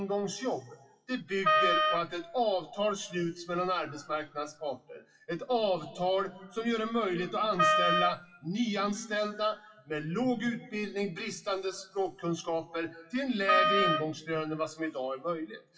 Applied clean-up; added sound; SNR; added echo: classical method WPE with log-MMSE.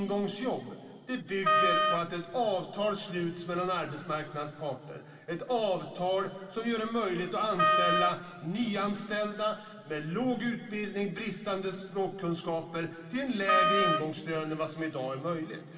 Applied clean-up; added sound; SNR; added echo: none; Wind instrument, woodwind instrument; -4 dB; reverberation time 2.3 s.